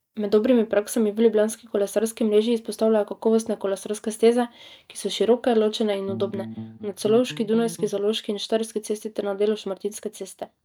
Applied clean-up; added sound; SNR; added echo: neural mask model DeepFilterNet 3.